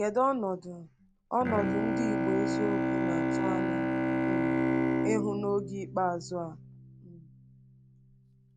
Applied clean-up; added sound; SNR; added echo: none; Bowed string instrument; -2 dB; none.